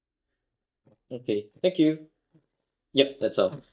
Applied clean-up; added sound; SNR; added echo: neural mask model DeepFilterNet 3.